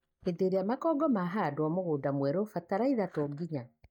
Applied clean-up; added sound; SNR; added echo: neural mask model DeepFilterNet 3.